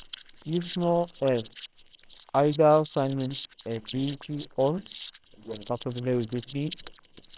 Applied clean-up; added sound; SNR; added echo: neural separator model SepFormer WHAMR!.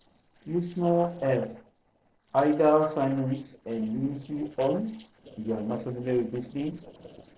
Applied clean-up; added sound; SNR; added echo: neural separator model SepFormer DNS4.